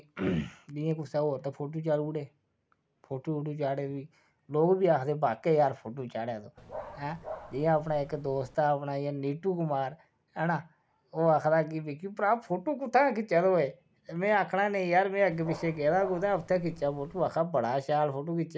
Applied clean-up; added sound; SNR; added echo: none; Dog; 15 dB; none.